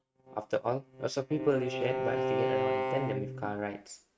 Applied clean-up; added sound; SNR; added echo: neural mask model RNNoise.